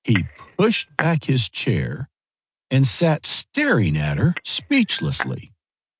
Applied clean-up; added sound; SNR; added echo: neural mask model RNNoise.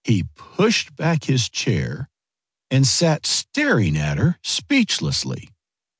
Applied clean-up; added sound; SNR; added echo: none; none; none; none.